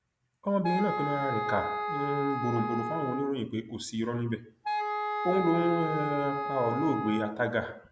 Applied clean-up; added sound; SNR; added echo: none; Wind instrument, woodwind instrument; 2 dB; none.